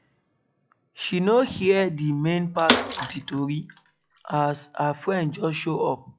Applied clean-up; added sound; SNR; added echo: classical method log-MMSE.